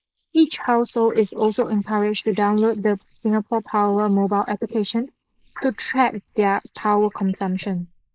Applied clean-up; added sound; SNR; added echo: neural mask model Resemble Enhance denoiser.